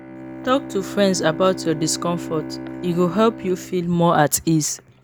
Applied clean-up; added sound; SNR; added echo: none; Bowed string instrument; 12 dB; none.